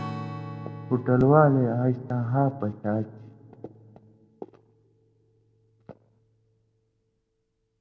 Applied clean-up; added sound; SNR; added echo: none; Strum; 15 dB; reverberation time 1.2 s.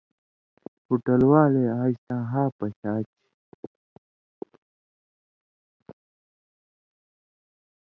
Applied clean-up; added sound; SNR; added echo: none; none; none; none.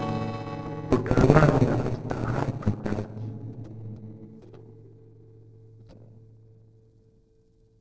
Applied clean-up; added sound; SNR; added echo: neural separator model SepFormer DNS4.